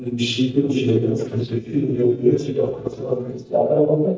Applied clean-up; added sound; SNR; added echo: neural mask model DeepFilterNet 3.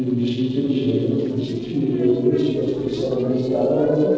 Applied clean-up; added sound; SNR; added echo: neural separator model SepFormer DNS4.